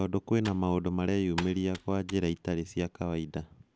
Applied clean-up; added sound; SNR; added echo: none; Computer keyboard; 16 dB; none.